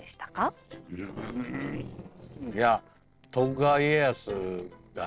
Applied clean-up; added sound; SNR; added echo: neural separator model SepFormer DNS4.